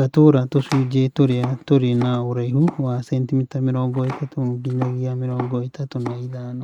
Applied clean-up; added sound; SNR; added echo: neural mask model RNNoise.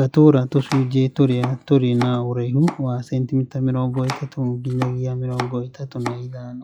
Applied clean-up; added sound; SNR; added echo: classical method log-MMSE.